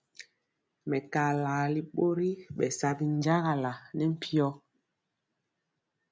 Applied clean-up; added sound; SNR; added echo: none; none; none; none.